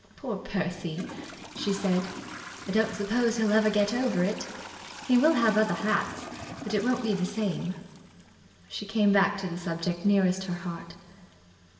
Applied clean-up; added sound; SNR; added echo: none; Trickle, dribble / Toilet flush; 16 dB; reverberation time 2.4 s.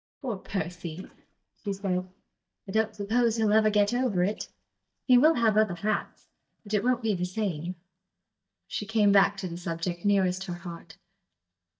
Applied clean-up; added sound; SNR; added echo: neural mask model DeepFilterNet 3.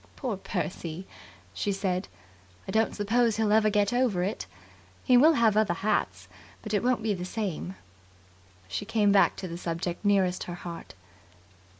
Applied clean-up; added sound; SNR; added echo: none; none; none; none.